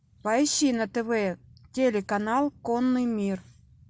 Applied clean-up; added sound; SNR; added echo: none; none; none; none.